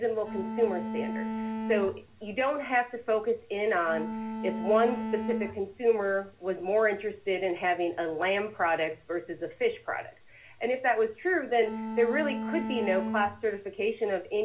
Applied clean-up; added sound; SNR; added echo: none; Bowed string instrument; 5 dB; reverberation time 0.3 s.